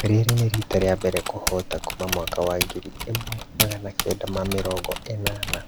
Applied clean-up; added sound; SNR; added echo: none; Typing; 5 dB; none.